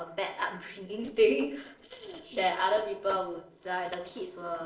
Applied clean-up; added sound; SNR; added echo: neural separator model SepFormer DNS4.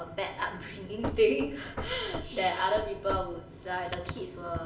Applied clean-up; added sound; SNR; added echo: none; Knock / Wood; 8 dB; reverberation time 2.3 s.